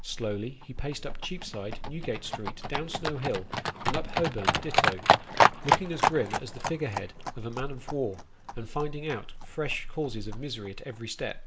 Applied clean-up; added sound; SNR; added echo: none; Livestock, farm animals, working animals; -2 dB; none.